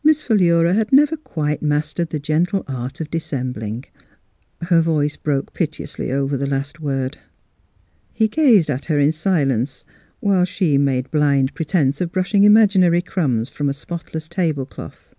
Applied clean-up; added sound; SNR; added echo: none; none; none; none.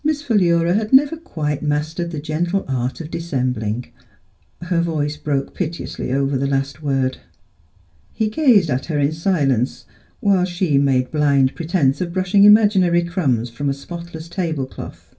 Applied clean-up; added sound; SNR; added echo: none; none; none; reverberation time 0.2 s.